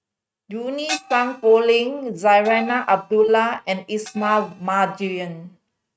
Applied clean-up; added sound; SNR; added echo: neural mask model RNNoise.